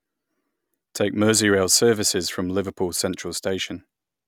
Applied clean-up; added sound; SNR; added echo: none; none; none; none.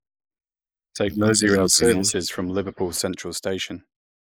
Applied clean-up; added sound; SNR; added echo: neural mask model Resemble Enhance denoiser.